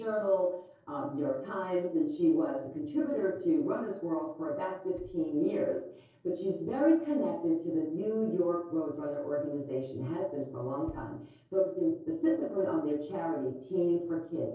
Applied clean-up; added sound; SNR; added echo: neural separator model SepFormer DNS4.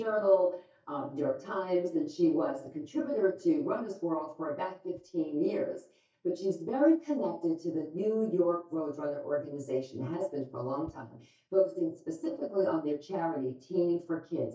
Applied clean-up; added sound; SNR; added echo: neural mask model DeepFilterNet 3.